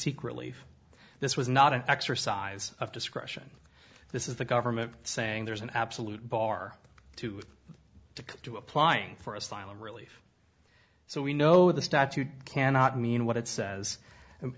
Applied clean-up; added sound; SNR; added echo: none; none; none; none.